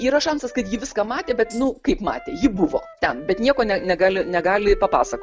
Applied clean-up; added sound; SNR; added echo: none; Tambourine + Wind instrument, woodwind instrument; 18 dB; none.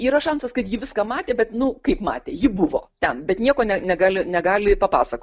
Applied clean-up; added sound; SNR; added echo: none; none; none; none.